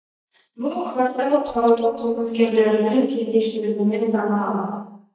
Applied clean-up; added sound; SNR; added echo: neural mask model DeepFilterNet 3.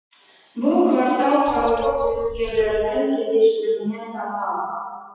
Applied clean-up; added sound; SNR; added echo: classical method WPE with log-MMSE.